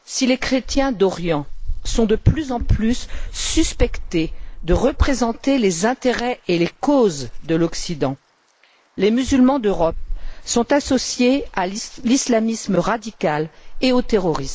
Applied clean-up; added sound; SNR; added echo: neural mask model Resemble Enhance denoiser.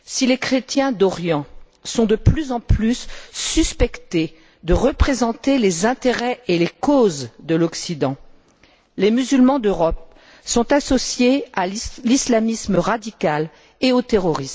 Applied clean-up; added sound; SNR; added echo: none; none; none; none.